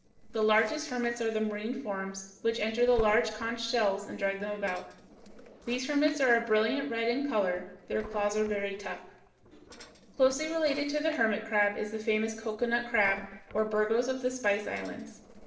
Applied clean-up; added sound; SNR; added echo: neural separator model SepFormer DNS4.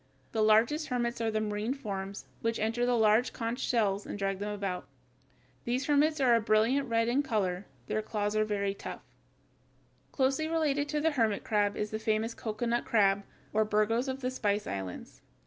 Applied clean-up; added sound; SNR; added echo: none; none; none; none.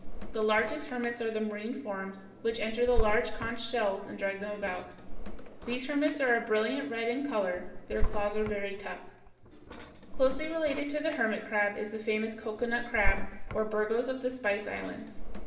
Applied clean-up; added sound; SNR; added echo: none; Drawer open or close; 3 dB; reverberation time 0.9 s.